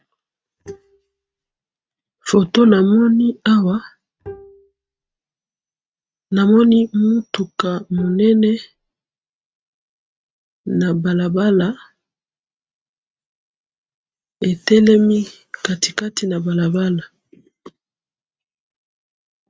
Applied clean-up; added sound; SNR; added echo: neural mask model RNNoise.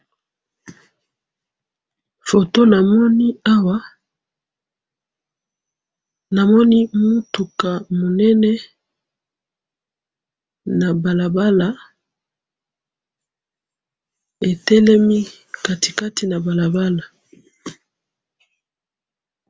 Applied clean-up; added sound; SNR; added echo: none; none; none; none.